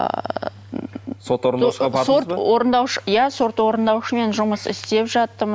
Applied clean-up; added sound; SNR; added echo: none; none; none; none.